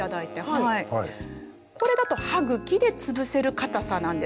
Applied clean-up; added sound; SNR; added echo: none; Wind instrument, woodwind instrument; 18 dB; none.